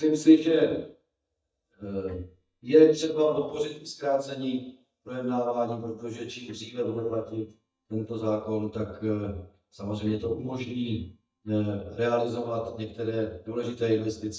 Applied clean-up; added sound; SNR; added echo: neural mask model DeepFilterNet 3.